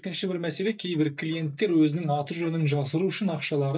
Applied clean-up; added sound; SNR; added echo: neural mask model DeepFilterNet 3.